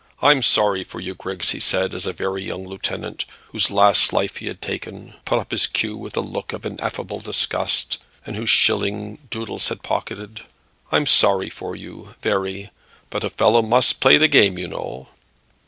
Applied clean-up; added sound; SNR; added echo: none; none; none; none.